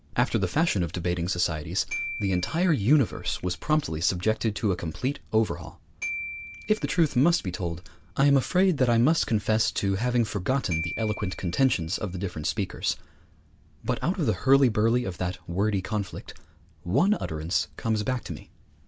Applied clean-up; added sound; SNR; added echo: none; Glockenspiel; 15 dB; none.